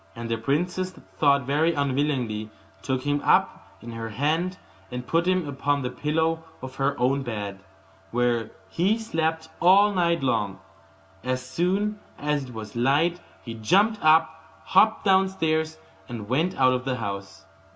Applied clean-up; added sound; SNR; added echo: none; none; none; none.